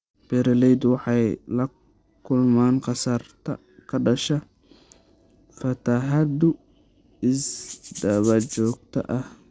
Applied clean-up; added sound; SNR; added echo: neural separator model SepFormer DNS4.